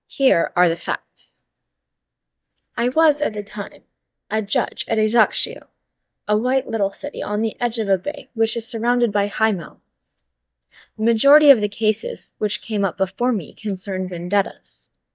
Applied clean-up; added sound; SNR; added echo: neural mask model DeepFilterNet 3.